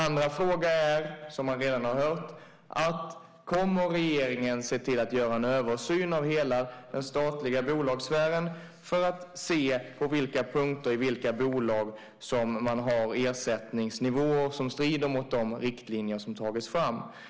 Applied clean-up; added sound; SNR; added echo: none; none; none; none.